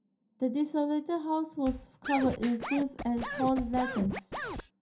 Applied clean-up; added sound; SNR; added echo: none; Scratching (performance technique); 8 dB; reverberation time 0.3 s.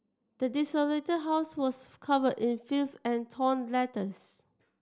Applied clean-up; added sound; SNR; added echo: none; none; none; none.